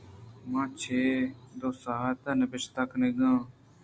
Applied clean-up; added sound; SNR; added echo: none; none; none; none.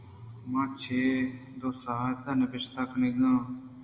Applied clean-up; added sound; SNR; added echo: none; none; none; reverberation time 1.7 s.